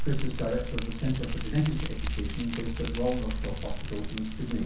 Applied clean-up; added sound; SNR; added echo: none; Fire; -1 dB; reverberation time 0.6 s.